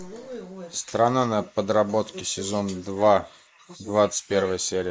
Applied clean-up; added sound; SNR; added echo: neural mask model Resemble Enhance denoiser.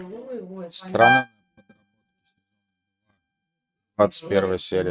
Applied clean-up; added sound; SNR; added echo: neural mask model RNNoise.